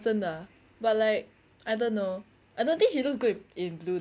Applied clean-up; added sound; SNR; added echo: none; none; none; none.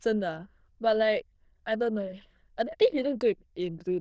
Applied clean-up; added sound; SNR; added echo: neural diffusion model UNIVERSE++.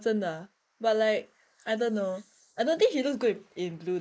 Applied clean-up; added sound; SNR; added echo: neural mask model Resemble Enhance denoiser.